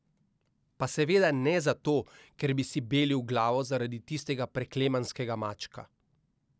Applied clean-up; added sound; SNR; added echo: none; none; none; none.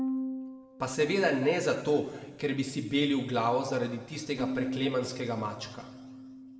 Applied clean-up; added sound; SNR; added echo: none; Bowed string instrument; 9 dB; reverberation time 1.6 s.